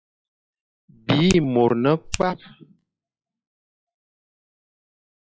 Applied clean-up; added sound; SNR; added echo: classical method log-MMSE.